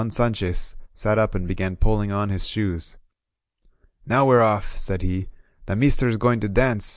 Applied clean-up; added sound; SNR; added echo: none; none; none; none.